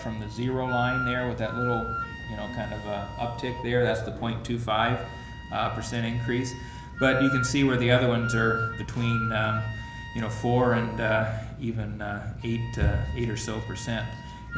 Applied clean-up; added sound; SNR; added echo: none; Wind instrument, woodwind instrument; 10 dB; none.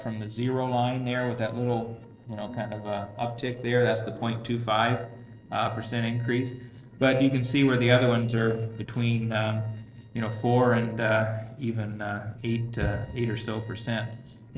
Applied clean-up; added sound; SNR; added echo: neural separator model SepFormer DNS4.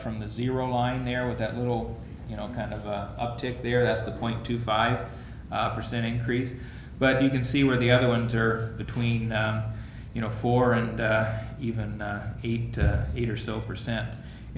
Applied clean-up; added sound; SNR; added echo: none; none; none; none.